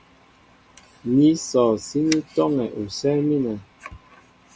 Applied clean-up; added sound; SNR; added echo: none; none; none; none.